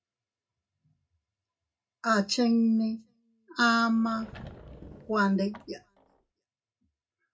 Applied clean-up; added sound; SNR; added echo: none; Sliding door / Wood; 18 dB; reverberation time 0.2 s.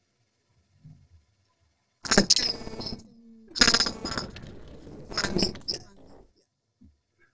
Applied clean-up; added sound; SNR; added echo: neural separator model SepFormer DNS4.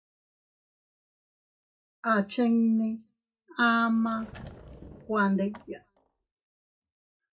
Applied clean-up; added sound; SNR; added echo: neural mask model DeepFilterNet 3.